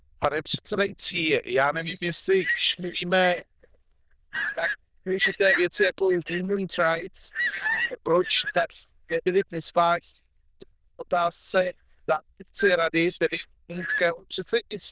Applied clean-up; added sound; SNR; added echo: neural diffusion model UNIVERSE++.